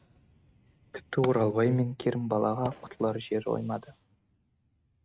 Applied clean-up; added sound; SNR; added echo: neural mask model RNNoise.